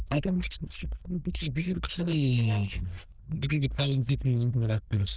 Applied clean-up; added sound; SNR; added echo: neural diffusion model UNIVERSE++.